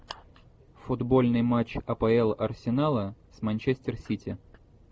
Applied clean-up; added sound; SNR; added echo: none; none; none; none.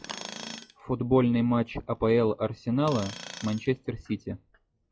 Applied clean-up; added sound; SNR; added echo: classical method log-MMSE.